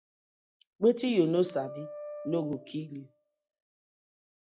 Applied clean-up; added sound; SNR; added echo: classical method log-MMSE.